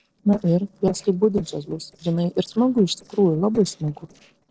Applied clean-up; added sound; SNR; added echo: neural separator model SepFormer DNS4.